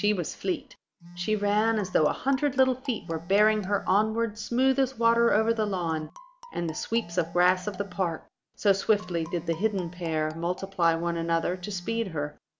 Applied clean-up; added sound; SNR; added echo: none; Marimba, xylophone + Telephone; 19 dB; none.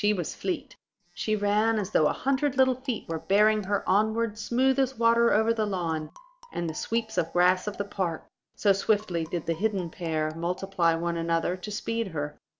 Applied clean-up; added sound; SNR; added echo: neural separator model SepFormer DNS4.